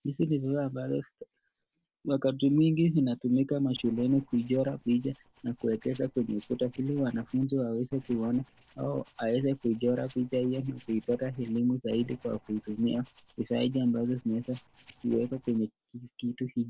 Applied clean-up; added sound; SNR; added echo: neural separator model SepFormer DNS4.